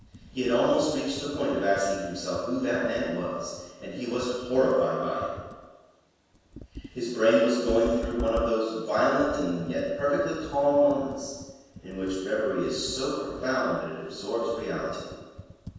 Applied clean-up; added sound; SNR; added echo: none; Computer keyboard; 17 dB; reverberation time 1.2 s.